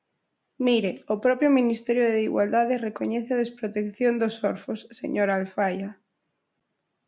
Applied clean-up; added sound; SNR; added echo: none; none; none; none.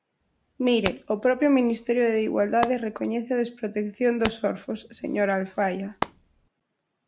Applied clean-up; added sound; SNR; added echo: none; Hands; 13 dB; none.